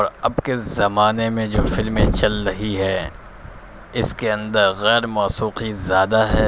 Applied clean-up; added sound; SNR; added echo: none; Thump, thud; 7 dB; none.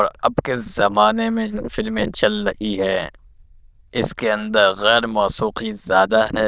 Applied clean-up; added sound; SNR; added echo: neural diffusion model UNIVERSE++.